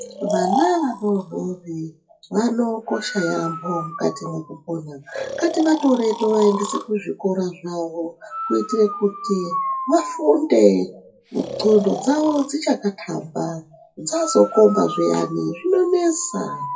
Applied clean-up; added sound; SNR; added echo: classical method WPE with log-MMSE.